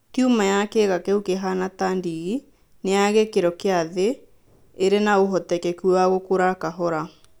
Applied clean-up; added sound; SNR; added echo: none; none; none; none.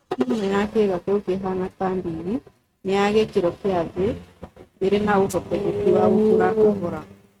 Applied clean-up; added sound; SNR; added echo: neural mask model RNNoise.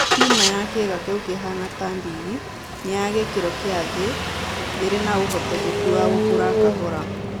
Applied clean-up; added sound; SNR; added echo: none; Engine starting; -2 dB; none.